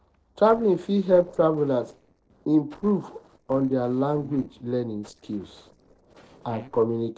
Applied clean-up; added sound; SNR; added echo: neural separator model SepFormer DNS4.